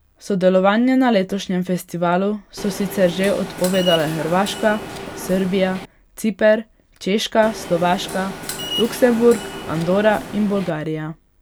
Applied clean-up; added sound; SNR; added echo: none; Subway, metro, underground; 11 dB; none.